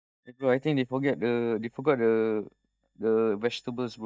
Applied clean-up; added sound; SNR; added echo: neural mask model DeepFilterNet 3.